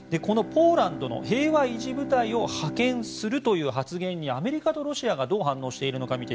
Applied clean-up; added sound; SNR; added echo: none; Bowed string instrument; 13 dB; none.